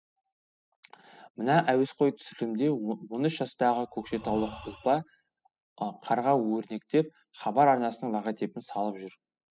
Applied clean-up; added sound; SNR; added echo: classical method spectral subtraction.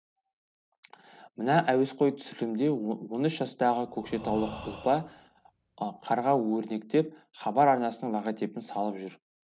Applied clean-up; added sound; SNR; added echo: none; Breathing; 16 dB; none.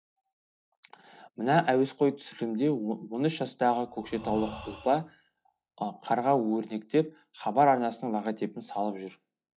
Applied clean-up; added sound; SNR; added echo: classical method log-MMSE.